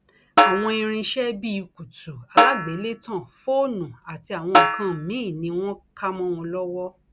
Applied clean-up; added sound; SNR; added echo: none; Snare drum; -3 dB; none.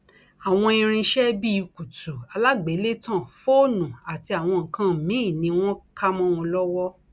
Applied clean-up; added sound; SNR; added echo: none; none; none; none.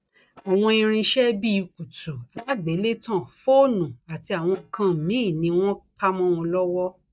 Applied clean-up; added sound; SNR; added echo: neural mask model DeepFilterNet 3.